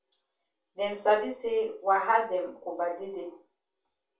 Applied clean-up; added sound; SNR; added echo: none; none; none; reverberation time 0.3 s.